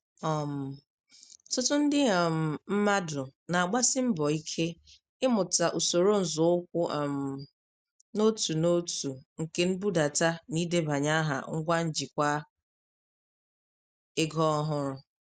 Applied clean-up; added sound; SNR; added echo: none; none; none; none.